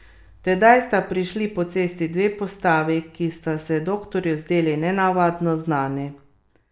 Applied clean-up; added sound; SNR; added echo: none; none; none; none.